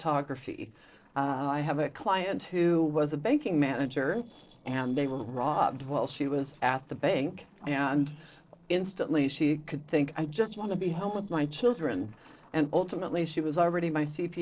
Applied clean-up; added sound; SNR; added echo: neural separator model SepFormer DNS4.